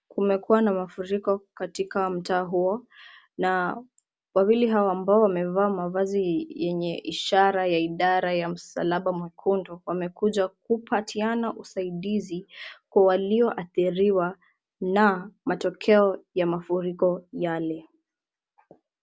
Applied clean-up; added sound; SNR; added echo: none; none; none; none.